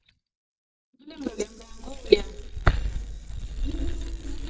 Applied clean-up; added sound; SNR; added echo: neural mask model DeepFilterNet 3.